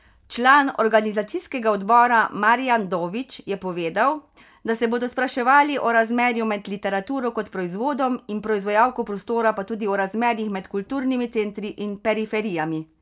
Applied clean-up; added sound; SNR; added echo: none; none; none; none.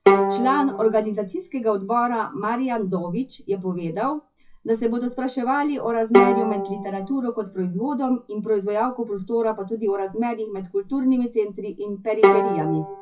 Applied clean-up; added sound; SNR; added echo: classical method WPE with log-MMSE.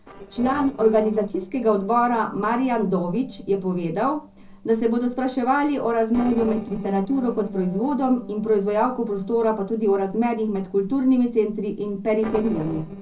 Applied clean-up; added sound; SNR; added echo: neural separator model SepFormer DNS4.